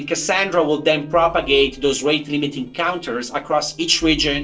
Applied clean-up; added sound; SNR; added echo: neural separator model SepFormer DNS4.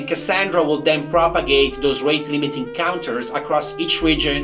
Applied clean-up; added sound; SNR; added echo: none; Wind instrument, woodwind instrument; 13 dB; reverberation time 0.2 s.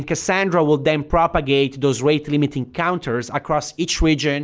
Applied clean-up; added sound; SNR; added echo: none; none; none; none.